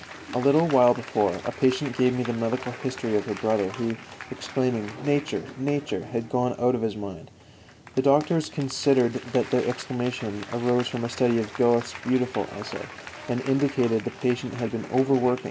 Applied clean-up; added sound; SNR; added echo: none; Applause / Crowd; 16 dB; none.